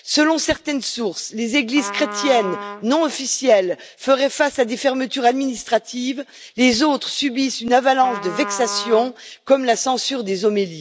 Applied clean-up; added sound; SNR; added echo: none; Trumpet; 11 dB; none.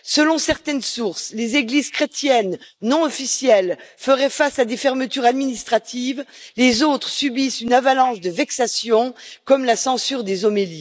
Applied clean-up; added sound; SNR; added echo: neural mask model Resemble Enhance denoiser.